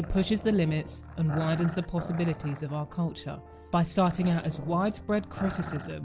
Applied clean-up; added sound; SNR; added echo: none; Growling; 14 dB; none.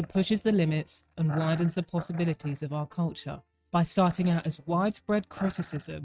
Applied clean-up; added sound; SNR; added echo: neural mask model RNNoise.